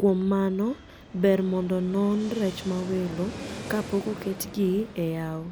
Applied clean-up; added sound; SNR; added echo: none; Fixed-wing aircraft, airplane; 14 dB; none.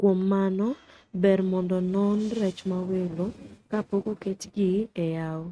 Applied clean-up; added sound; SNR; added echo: neural mask model RNNoise.